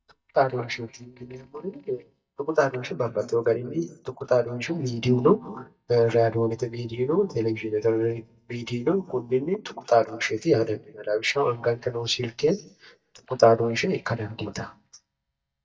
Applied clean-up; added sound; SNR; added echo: neural mask model DeepFilterNet 3.